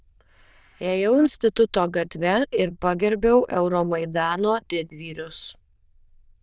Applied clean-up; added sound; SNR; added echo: neural diffusion model UNIVERSE++.